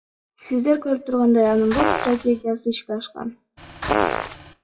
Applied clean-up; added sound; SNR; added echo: classical method WPE with log-MMSE.